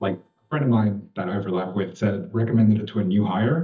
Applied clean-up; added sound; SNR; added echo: neural mask model DeepFilterNet 3.